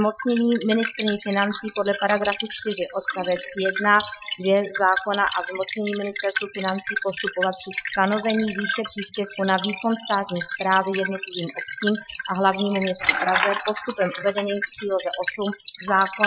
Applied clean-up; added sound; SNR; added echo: classical method Wiener filter.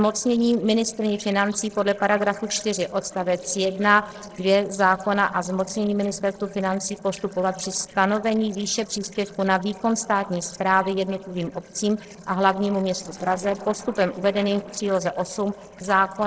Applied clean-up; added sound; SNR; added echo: neural separator model SepFormer DNS4.